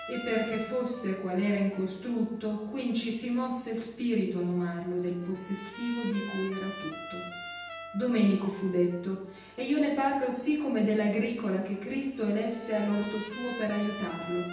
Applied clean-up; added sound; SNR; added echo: none; Trumpet; 15 dB; reverberation time 0.9 s.